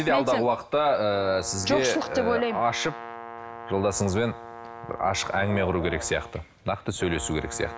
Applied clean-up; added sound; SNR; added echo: none; Brass instrument; 14 dB; none.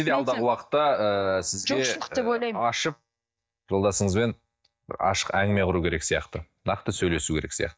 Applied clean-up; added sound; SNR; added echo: neural mask model DeepFilterNet 3.